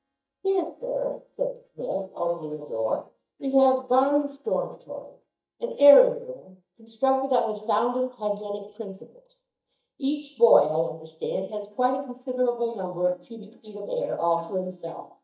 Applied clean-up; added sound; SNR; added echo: neural mask model DeepFilterNet 3.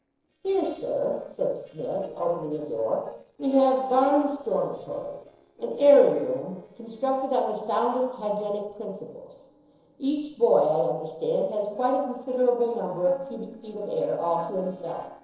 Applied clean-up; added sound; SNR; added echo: neural separator model SepFormer DNS4.